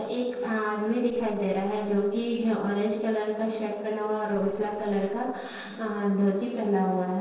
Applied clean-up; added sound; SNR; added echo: neural separator model SepFormer DNS4.